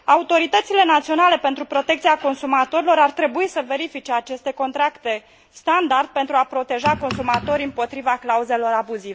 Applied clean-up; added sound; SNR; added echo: none; none; none; none.